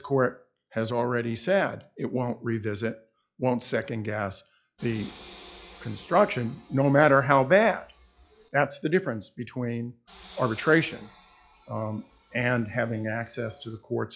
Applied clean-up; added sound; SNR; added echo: classical method log-MMSE.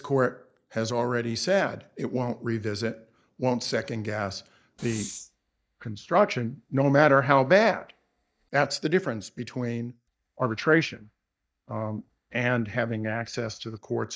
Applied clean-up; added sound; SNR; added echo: neural mask model DeepFilterNet 3.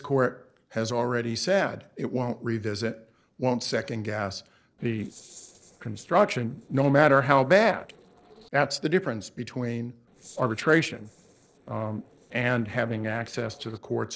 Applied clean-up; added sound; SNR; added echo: neural separator model SepFormer DNS4.